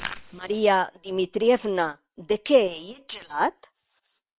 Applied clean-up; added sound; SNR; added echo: neural separator model SepFormer WHAM!.